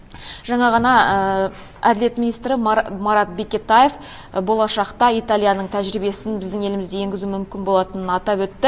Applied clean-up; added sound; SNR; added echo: none; none; none; none.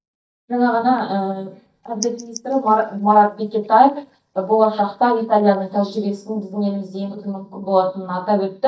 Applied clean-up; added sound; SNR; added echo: neural mask model DeepFilterNet 3.